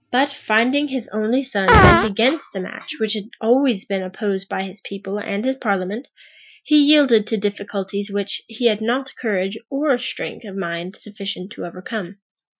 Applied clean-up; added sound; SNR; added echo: classical method Wiener filter.